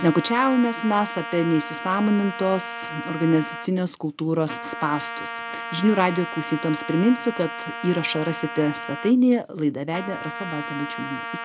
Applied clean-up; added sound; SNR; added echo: none; Trumpet; 10 dB; none.